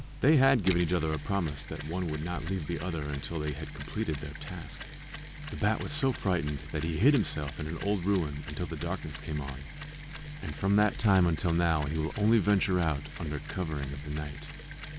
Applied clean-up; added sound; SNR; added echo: none; Mechanisms; 9 dB; none.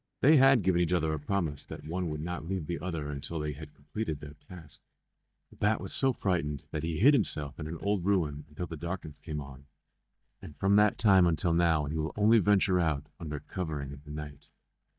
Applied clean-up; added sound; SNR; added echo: neural mask model DeepFilterNet 3.